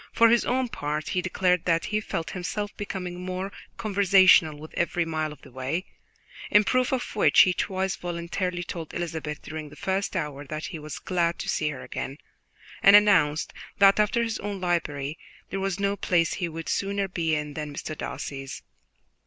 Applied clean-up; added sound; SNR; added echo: none; none; none; none.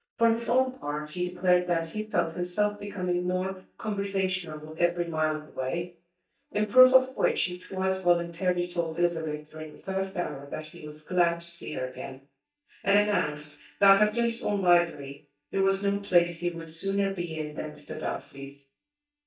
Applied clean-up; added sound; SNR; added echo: neural mask model DeepFilterNet 3.